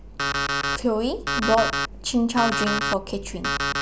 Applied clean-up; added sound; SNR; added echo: none; Alarm; 1 dB; none.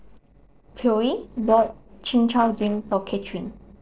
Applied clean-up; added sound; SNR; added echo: neural separator model SepFormer DNS4.